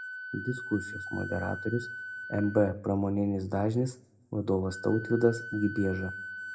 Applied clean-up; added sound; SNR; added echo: none; Wind instrument, woodwind instrument; 11 dB; reverberation time 0.4 s.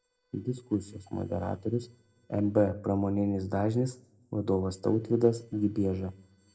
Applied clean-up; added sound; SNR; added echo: neural separator model SepFormer DNS4.